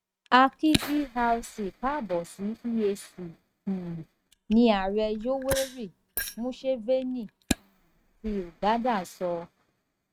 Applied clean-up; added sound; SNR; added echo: neural mask model RNNoise.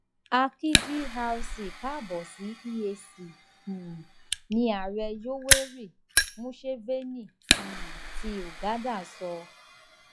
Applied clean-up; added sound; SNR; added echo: classical method log-MMSE.